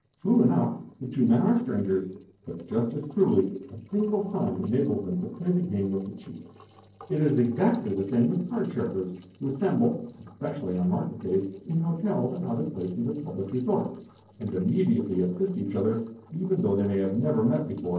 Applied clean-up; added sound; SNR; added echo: neural separator model SepFormer DNS4.